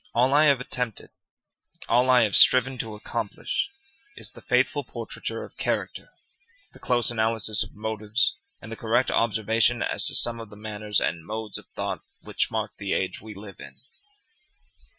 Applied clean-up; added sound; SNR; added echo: classical method Wiener filter.